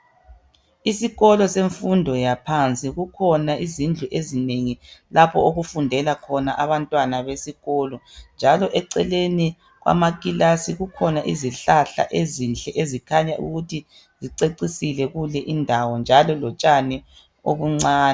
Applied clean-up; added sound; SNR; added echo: none; none; none; none.